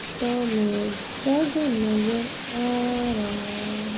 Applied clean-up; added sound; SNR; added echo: none; Bathtub (filling or washing); 6 dB; none.